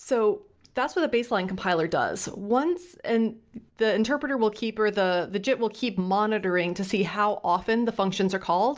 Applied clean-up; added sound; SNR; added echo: none; none; none; none.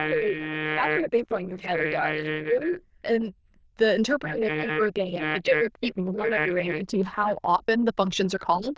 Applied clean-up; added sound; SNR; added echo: neural diffusion model UNIVERSE++.